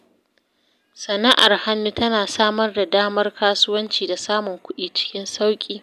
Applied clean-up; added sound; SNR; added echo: none; none; none; none.